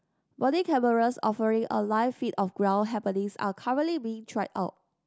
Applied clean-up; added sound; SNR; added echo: none; none; none; none.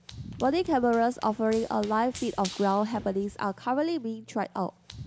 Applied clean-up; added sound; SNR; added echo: none; Run; 17 dB; none.